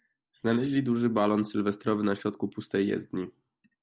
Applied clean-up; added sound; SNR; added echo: none; none; none; none.